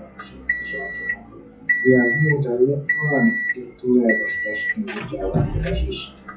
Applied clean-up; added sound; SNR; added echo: classical method WPE with log-MMSE.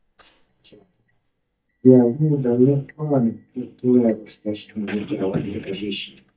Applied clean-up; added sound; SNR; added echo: neural mask model DeepFilterNet 3.